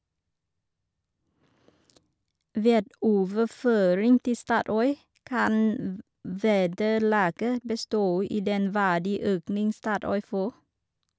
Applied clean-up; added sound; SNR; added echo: none; none; none; none.